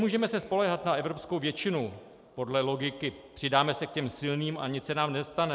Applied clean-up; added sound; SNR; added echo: none; none; none; none.